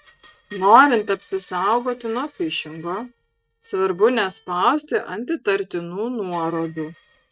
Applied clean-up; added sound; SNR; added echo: neural mask model RNNoise.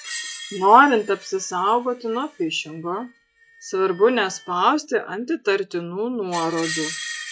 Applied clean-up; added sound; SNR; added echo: classical method log-MMSE.